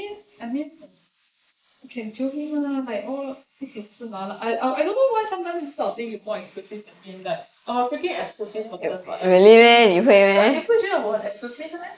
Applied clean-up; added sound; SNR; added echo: neural mask model Resemble Enhance denoiser.